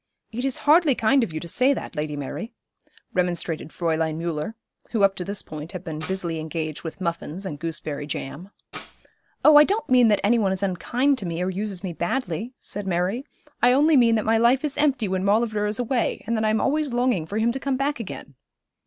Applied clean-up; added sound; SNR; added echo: none; Tambourine; 6 dB; none.